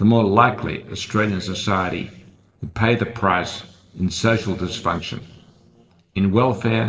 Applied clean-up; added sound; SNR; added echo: neural separator model SepFormer DNS4.